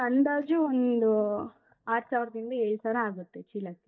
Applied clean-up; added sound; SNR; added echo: neural mask model DeepFilterNet 3.